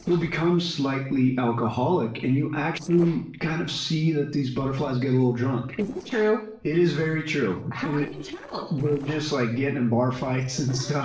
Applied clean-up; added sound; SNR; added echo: neural separator model SepFormer DNS4.